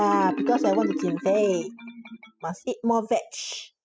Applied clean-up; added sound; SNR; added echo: classical method spectral subtraction.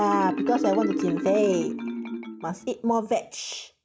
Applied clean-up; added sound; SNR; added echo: none; Marimba, xylophone; 4 dB; none.